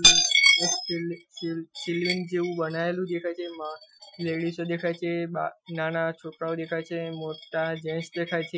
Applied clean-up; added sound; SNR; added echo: classical method Wiener filter.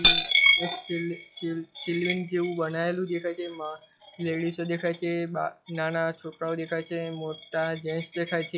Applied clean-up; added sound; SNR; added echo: classical method log-MMSE.